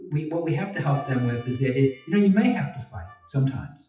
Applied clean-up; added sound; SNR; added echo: classical method WPE with log-MMSE.